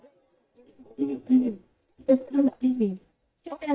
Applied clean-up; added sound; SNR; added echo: neural mask model DeepFilterNet 3.